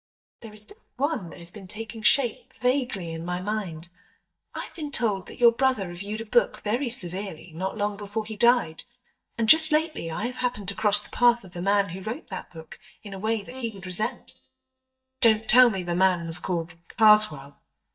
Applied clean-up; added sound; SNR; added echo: neural mask model DeepFilterNet 3.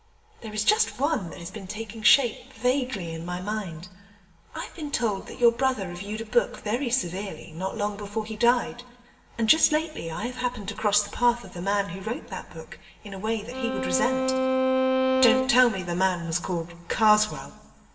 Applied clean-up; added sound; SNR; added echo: none; Bowed string instrument; -1 dB; reverberation time 0.9 s.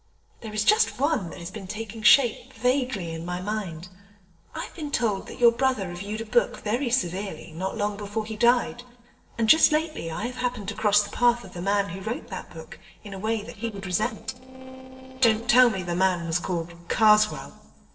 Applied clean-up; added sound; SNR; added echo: neural separator model SepFormer DNS4.